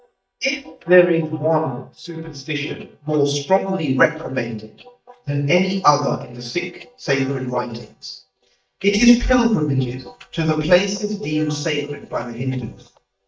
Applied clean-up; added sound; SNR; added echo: neural mask model DeepFilterNet 3.